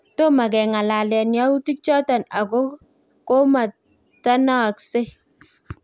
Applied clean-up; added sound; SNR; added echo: none; none; none; none.